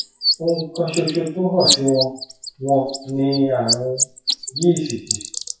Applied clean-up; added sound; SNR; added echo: classical method WPE with log-MMSE.